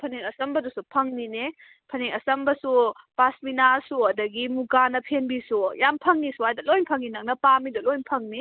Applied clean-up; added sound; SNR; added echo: none; none; none; none.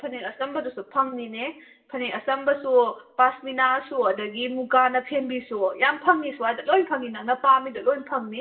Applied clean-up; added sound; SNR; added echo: none; none; none; reverberation time 0.5 s.